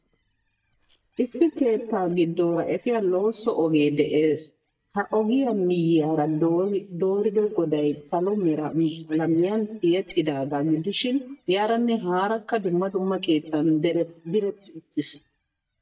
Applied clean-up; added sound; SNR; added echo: neural mask model DeepFilterNet 3.